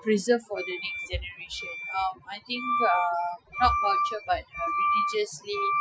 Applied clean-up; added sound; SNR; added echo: classical method Wiener filter.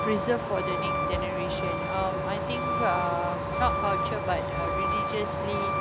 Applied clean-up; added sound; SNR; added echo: none; Truck; -3 dB; none.